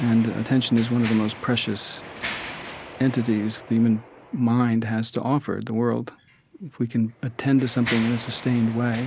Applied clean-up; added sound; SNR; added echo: none; Mechanisms; 15 dB; none.